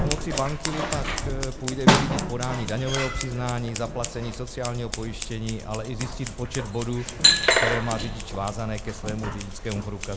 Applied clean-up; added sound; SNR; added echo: none; Scissors; -3 dB; none.